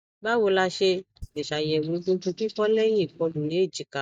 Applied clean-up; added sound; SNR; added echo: neural mask model DeepFilterNet 3.